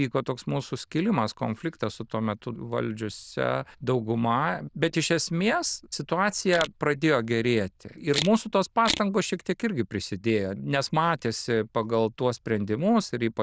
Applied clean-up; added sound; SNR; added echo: neural diffusion model UNIVERSE++.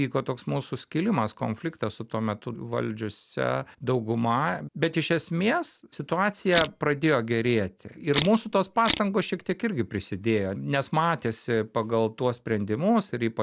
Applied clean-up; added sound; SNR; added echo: none; Camera; 5 dB; none.